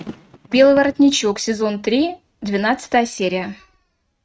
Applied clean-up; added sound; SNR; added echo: neural mask model RNNoise.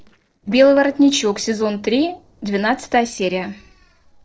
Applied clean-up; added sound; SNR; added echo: neural separator model SepFormer DNS4.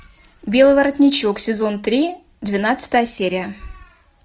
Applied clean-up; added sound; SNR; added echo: none; none; none; none.